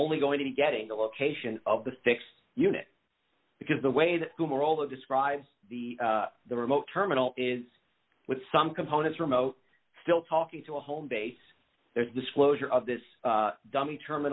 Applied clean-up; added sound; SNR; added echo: none; none; none; none.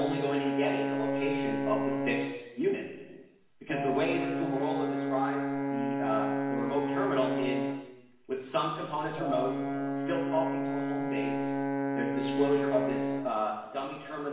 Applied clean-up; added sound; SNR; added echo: none; Brass instrument; -1 dB; reverberation time 1.2 s.